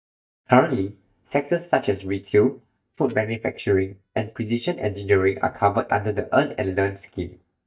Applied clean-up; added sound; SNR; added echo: neural mask model DeepFilterNet 3.